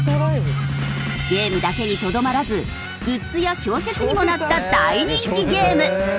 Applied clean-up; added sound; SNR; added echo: none; Keyboard (musical); 8 dB; none.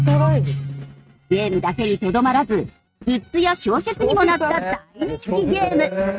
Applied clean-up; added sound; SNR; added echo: neural mask model RNNoise.